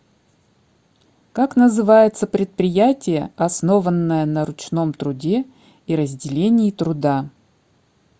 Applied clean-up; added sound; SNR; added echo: none; none; none; none.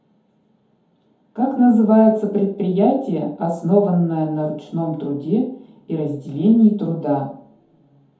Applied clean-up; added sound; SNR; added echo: none; none; none; reverberation time 0.6 s.